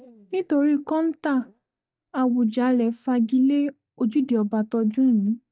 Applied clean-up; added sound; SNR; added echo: neural mask model DeepFilterNet 3.